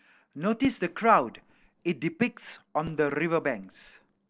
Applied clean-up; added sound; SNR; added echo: neural separator model SepFormer DNS4.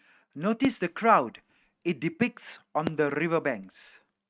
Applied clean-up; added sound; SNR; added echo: neural mask model RNNoise.